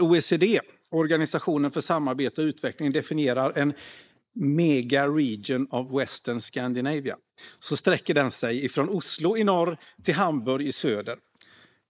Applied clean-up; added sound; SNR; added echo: neural mask model Resemble Enhance denoiser.